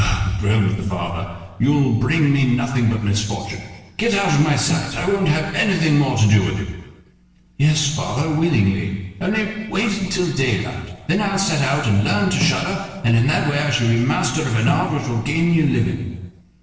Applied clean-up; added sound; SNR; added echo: neural separator model SepFormer DNS4.